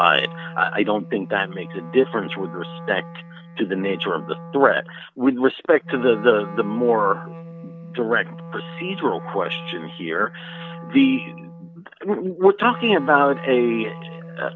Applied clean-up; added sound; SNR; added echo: none; Wind instrument, woodwind instrument; 14 dB; none.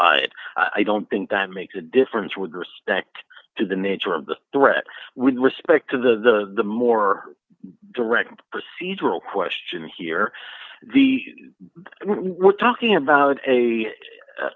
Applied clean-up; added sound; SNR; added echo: none; none; none; none.